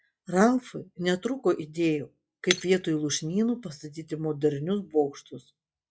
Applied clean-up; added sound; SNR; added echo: classical method log-MMSE.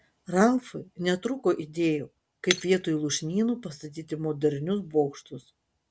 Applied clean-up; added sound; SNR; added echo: none; Shatter; 12 dB; none.